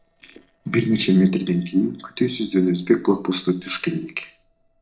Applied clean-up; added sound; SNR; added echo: neural separator model SepFormer DNS4.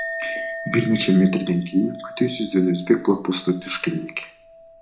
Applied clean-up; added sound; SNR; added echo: none; Chink, clink; 14 dB; reverberation time 0.4 s.